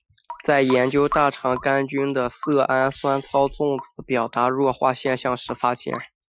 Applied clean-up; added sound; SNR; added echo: classical method Wiener filter.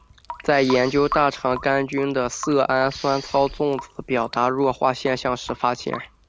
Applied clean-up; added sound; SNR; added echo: none; Respiratory sounds + Drip / Sink (filling or washing) / Water tap, faucet; 15 dB; none.